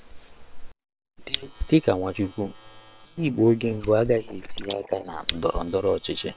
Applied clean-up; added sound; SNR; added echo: neural separator model SepFormer WHAM!.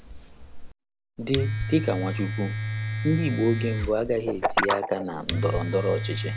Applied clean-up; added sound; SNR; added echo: none; Domestic sounds, home sounds + Guitar; 1 dB; none.